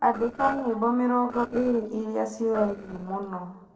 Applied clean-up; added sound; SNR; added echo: neural separator model SepFormer DNS4.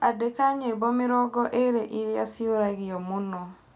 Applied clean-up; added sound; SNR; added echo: none; none; none; none.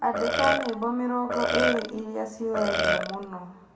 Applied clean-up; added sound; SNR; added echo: none; Burping, eructation; -2 dB; reverberation time 1.8 s.